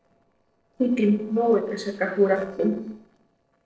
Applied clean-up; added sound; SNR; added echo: neural separator model SepFormer DNS4.